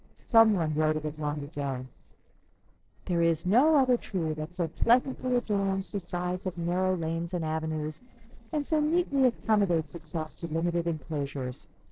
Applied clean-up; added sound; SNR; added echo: neural separator model SepFormer DNS4.